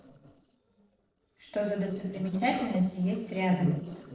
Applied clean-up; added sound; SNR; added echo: neural separator model SepFormer DNS4.